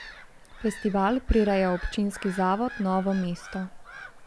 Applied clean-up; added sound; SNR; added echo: none; Gull, seagull / Bird vocalization, bird call, bird song; 15 dB; none.